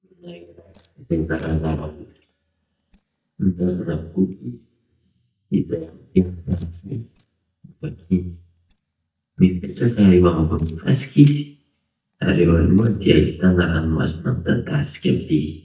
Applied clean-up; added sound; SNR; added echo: neural mask model DeepFilterNet 3.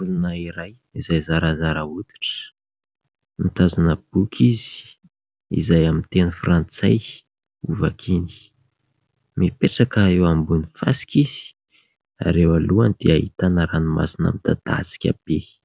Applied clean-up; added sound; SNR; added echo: none; none; none; none.